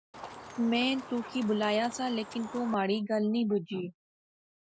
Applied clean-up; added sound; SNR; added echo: none; Chicken, rooster; 14 dB; none.